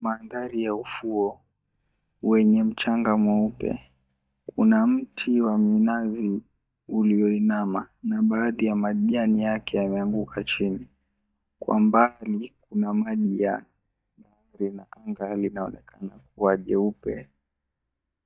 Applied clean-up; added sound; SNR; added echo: neural mask model DeepFilterNet 3.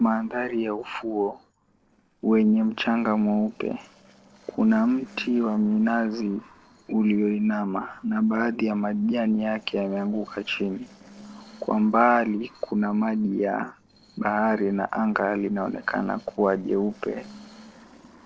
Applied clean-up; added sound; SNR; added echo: neural separator model SepFormer DNS4.